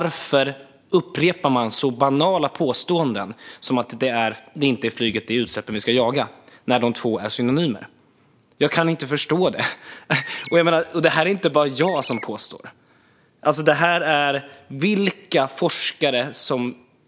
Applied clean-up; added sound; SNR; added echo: none; Chirp, tweet; 14 dB; none.